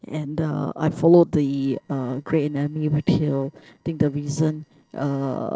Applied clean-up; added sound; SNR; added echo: neural separator model SepFormer DNS4.